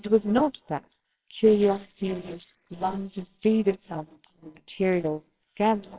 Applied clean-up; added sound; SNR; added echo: neural separator model SepFormer WHAMR!.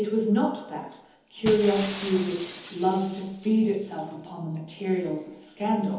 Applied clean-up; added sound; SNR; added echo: none; Shatter; 16 dB; reverberation time 1.3 s.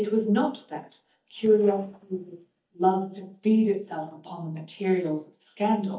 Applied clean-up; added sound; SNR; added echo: neural mask model DeepFilterNet 3.